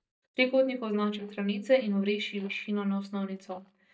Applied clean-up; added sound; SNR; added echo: neural mask model DeepFilterNet 3.